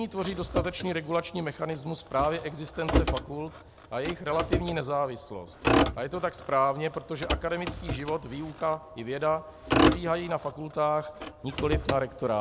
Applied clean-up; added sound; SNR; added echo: none; Motor vehicle (road); 1 dB; none.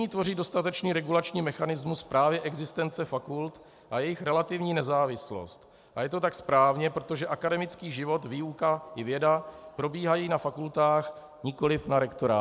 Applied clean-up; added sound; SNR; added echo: none; none; none; none.